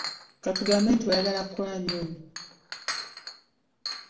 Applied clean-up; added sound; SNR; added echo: none; Chink, clink; 7 dB; reverberation time 0.7 s.